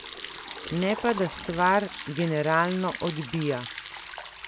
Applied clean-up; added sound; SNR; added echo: none; Liquid; 7 dB; none.